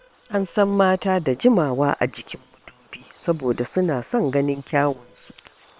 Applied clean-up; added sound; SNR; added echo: neural separator model SepFormer WHAM!.